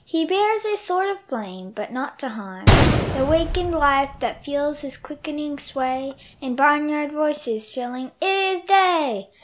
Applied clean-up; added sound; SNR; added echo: none; Gunshot, gunfire; 4 dB; none.